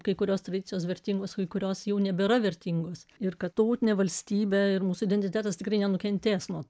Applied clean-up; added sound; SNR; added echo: none; none; none; none.